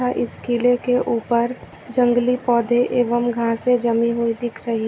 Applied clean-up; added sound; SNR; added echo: none; none; none; none.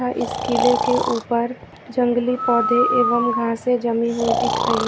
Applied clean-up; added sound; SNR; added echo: none; Breathing; 2 dB; none.